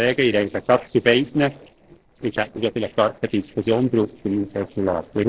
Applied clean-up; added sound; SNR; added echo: neural separator model SepFormer DNS4.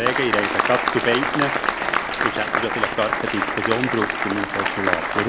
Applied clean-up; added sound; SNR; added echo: none; Applause; -2 dB; none.